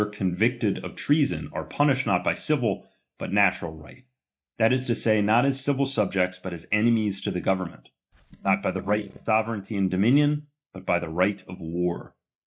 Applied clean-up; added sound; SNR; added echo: neural mask model DeepFilterNet 3.